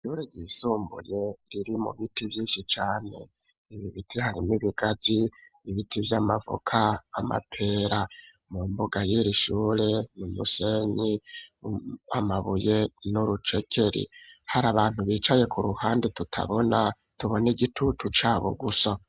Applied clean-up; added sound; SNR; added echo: none; none; none; none.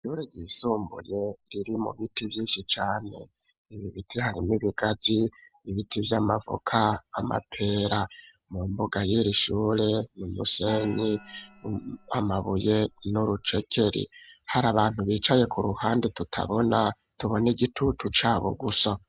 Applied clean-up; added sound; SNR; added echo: none; Gong; 18 dB; none.